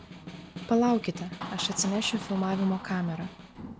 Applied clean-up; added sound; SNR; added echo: none; Snare drum + Door; 11 dB; none.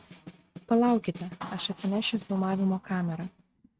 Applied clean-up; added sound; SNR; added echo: neural mask model RNNoise.